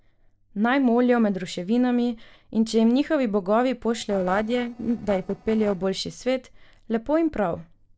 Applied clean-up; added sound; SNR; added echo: neural separator model SepFormer DNS4.